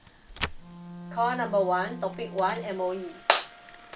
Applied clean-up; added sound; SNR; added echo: none; Bowed string instrument + Camera; 10 dB; none.